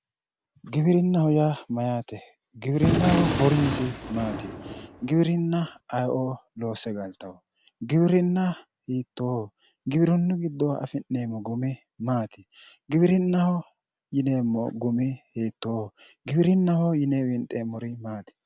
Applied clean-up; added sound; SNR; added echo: none; Gunshot, gunfire; 3 dB; none.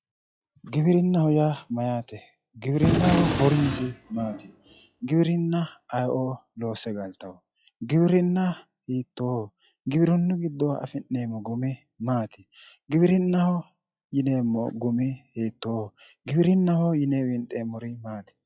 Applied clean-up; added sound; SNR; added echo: classical method log-MMSE.